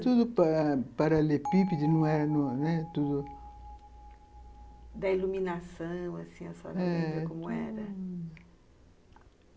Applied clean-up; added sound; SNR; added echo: none; Bell; 17 dB; none.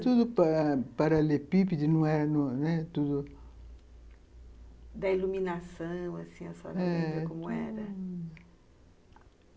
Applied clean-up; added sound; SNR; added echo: none; none; none; none.